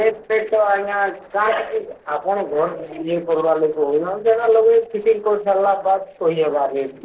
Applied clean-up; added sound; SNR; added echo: neural separator model SepFormer DNS4.